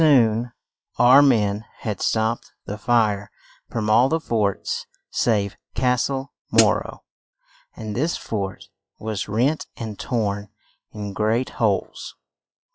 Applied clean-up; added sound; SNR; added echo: classical method log-MMSE.